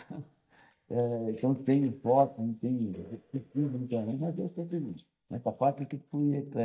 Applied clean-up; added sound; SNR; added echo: neural mask model DeepFilterNet 3.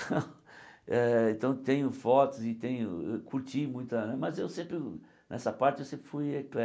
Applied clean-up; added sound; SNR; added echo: none; none; none; none.